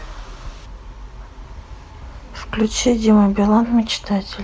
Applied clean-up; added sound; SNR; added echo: none; none; none; none.